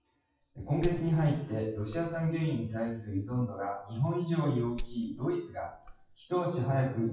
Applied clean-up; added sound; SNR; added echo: classical method WPE with log-MMSE.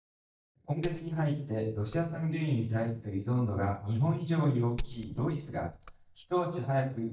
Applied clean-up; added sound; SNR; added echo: neural mask model DeepFilterNet 3.